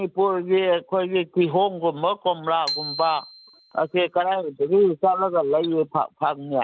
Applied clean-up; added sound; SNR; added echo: none; Bicycle bell; 15 dB; none.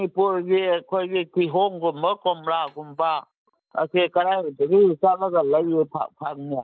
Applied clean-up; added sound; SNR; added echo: neural mask model DeepFilterNet 3.